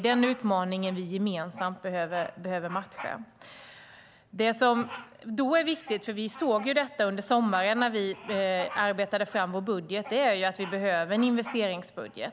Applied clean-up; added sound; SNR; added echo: none; Bird vocalization, bird call, bird song; 18 dB; none.